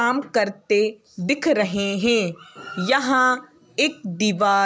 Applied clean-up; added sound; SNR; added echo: none; none; none; none.